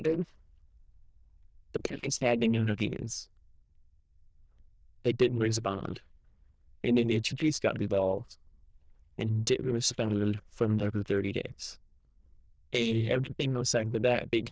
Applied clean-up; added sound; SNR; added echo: neural diffusion model UNIVERSE++.